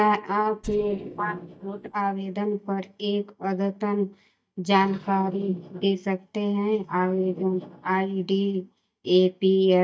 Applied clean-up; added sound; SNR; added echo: neural mask model DeepFilterNet 3.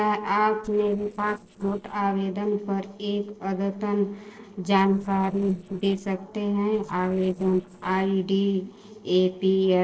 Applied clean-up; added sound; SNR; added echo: neural separator model SepFormer DNS4.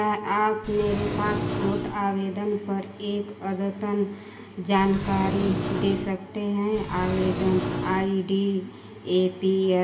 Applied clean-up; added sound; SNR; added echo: none; Engine; 4 dB; reverberation time 0.9 s.